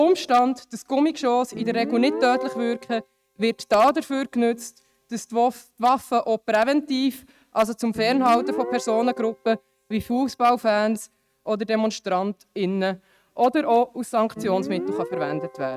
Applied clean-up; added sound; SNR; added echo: neural mask model RNNoise.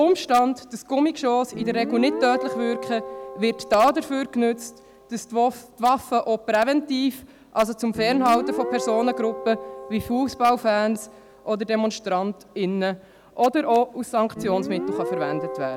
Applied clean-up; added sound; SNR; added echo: none; Guitar; 11 dB; none.